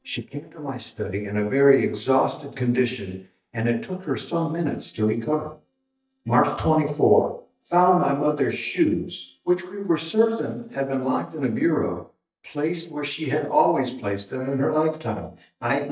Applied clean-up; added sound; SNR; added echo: neural mask model DeepFilterNet 3.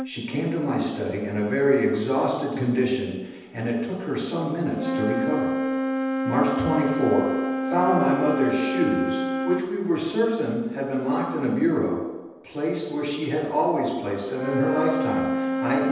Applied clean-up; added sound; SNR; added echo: none; Wind instrument, woodwind instrument; 4 dB; reverberation time 1.1 s.